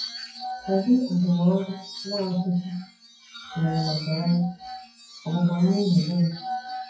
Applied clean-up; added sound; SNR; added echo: classical method WPE with log-MMSE.